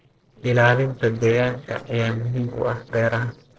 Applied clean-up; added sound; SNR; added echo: neural separator model SepFormer DNS4.